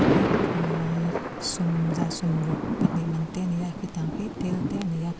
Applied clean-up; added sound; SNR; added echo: none; Thunder; 0 dB; none.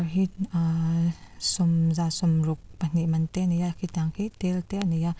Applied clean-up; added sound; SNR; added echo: none; none; none; none.